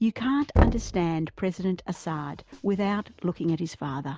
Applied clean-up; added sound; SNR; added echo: none; Knock; 1 dB; none.